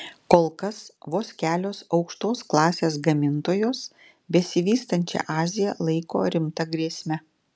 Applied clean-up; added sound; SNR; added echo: none; none; none; none.